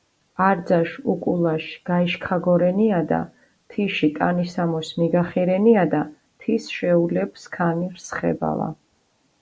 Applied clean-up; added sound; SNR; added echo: none; none; none; none.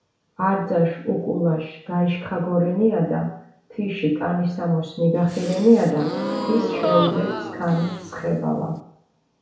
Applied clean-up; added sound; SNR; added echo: none; Gasp; 6 dB; reverberation time 0.6 s.